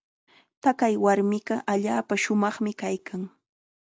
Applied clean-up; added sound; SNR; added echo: none; none; none; none.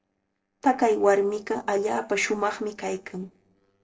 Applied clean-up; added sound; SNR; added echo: neural separator model SepFormer DNS4.